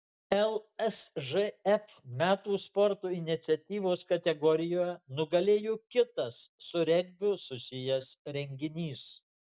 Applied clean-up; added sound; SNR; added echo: none; none; none; none.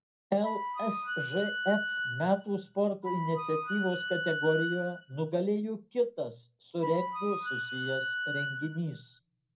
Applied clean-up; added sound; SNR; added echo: none; Wind instrument, woodwind instrument; 3 dB; reverberation time 0.2 s.